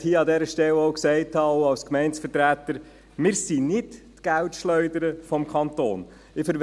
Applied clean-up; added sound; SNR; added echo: none; none; none; none.